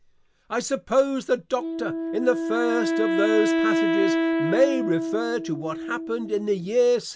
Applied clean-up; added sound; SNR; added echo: none; Wind instrument, woodwind instrument; 1 dB; none.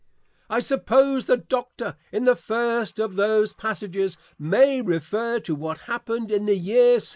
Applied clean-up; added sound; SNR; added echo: neural mask model Resemble Enhance denoiser.